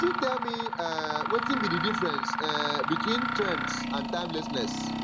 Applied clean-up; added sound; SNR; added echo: none; Mechanisms; -1 dB; none.